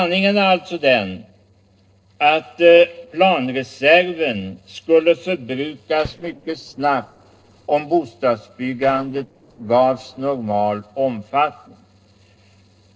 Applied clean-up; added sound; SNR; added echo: neural separator model SepFormer DNS4.